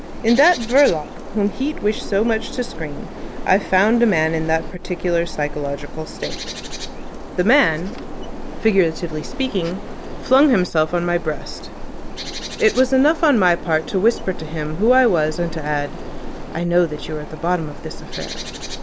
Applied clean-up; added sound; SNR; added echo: none; Bird; 13 dB; none.